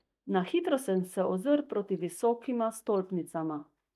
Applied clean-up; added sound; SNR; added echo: neural mask model DeepFilterNet 3.